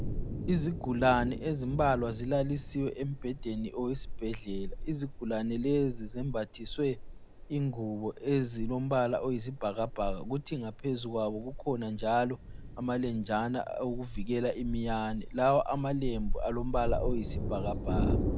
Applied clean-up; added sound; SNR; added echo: none; Thunder; 5 dB; none.